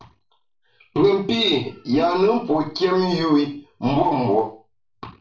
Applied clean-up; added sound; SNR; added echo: none; none; none; reverberation time 0.3 s.